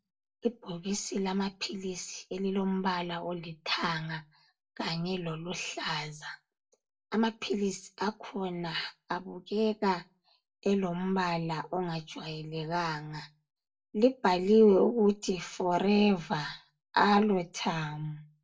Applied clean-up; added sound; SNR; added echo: none; none; none; reverberation time 0.2 s.